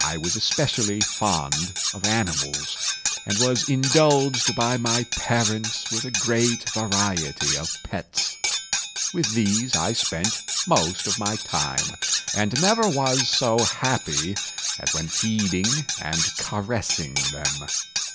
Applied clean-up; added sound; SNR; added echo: none; Cutlery, silverware; 1 dB; none.